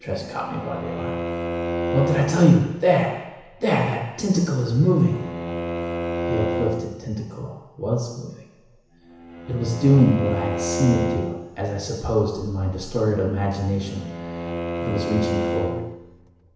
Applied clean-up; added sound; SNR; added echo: none; Bowed string instrument; 7 dB; reverberation time 1.0 s.